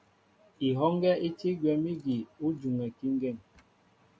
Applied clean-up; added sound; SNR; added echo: none; none; none; none.